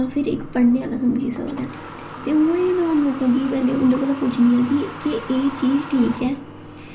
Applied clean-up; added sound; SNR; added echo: none; Water tap, faucet / Water; 14 dB; none.